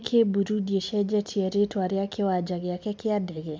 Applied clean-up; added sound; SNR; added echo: none; none; none; none.